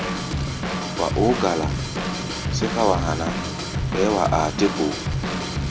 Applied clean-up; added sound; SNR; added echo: none; Drum / Drum kit; 1 dB; none.